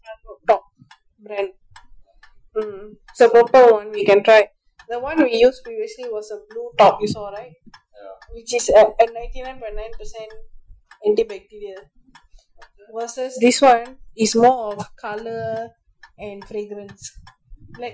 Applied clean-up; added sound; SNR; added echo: classical method Wiener filter.